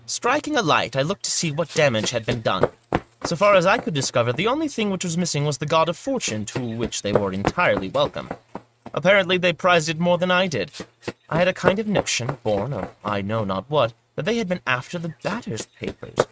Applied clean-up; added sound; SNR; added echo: neural mask model RNNoise.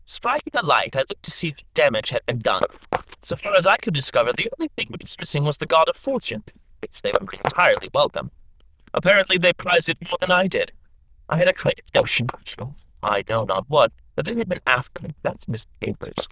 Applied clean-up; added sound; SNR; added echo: neural diffusion model UNIVERSE++.